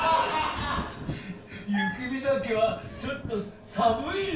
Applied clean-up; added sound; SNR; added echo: none; Thunder; 12 dB; reverberation time 0.3 s.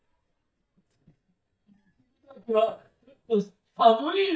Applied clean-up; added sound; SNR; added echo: neural mask model DeepFilterNet 3.